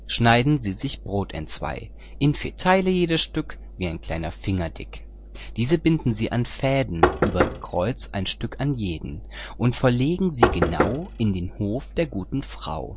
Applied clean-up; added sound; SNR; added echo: none; Knock; 1 dB; none.